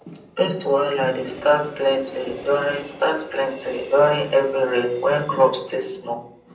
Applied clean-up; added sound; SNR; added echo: none; Train; 19 dB; reverberation time 0.6 s.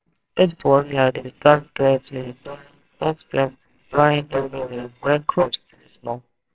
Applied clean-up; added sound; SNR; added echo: neural separator model SepFormer WHAMR!.